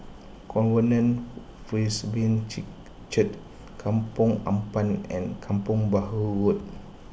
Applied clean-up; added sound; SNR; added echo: none; none; none; none.